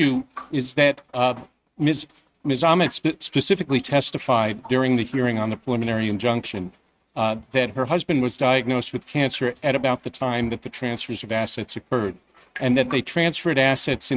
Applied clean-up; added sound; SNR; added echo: neural mask model RNNoise.